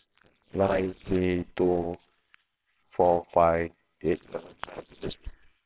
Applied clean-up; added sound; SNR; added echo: neural separator model SepFormer WHAMR!.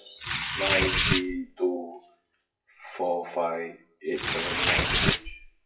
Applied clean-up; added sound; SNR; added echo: classical method WPE with log-MMSE.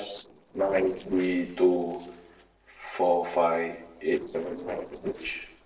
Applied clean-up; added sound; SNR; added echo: neural separator model SepFormer DNS4.